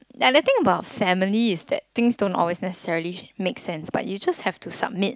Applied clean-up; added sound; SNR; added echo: none; none; none; none.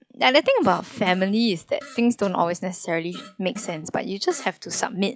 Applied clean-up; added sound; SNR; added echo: classical method log-MMSE.